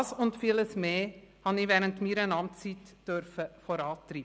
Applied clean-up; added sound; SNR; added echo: none; none; none; none.